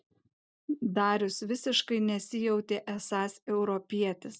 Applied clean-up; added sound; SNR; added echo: none; none; none; none.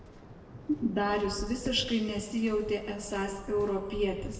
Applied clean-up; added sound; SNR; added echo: none; Waves, surf; 12 dB; reverberation time 1.2 s.